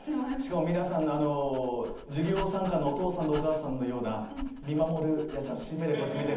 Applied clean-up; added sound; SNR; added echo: none; Dog; 15 dB; reverberation time 0.8 s.